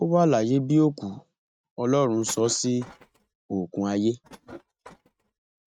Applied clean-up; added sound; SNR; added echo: neural mask model RNNoise.